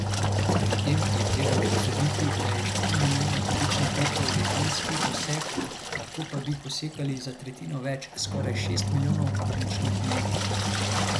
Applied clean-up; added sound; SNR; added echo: none; Engine; -5 dB; none.